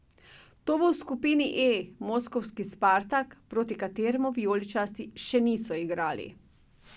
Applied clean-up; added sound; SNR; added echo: none; none; none; none.